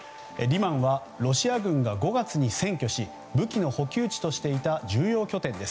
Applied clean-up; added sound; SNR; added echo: none; none; none; none.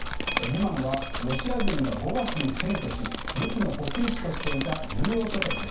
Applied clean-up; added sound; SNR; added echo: none; Drip; 0 dB; reverberation time 0.6 s.